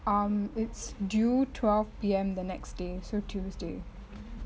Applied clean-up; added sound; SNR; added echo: none; none; none; none.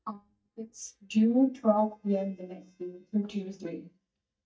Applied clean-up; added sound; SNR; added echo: neural mask model DeepFilterNet 3.